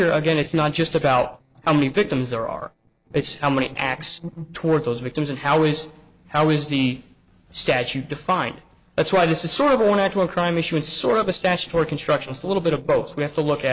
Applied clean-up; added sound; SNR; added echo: neural separator model SepFormer DNS4.